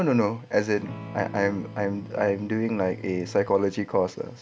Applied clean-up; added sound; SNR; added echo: none; Electric guitar / Strum; 15 dB; none.